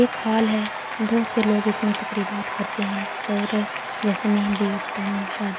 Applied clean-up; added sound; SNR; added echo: none; Applause / Cheering; 6 dB; none.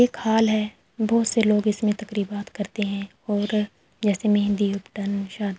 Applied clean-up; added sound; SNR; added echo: none; none; none; none.